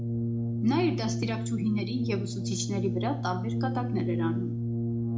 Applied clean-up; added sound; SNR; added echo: none; Brass instrument; -2 dB; reverberation time 0.4 s.